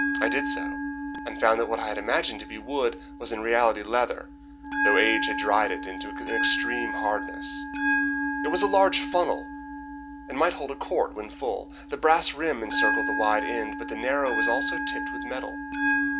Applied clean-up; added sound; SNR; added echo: none; Bell; 3 dB; none.